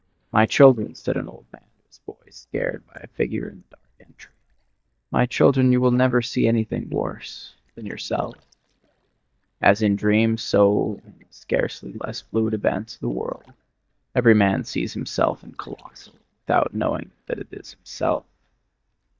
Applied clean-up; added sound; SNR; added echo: neural mask model DeepFilterNet 3.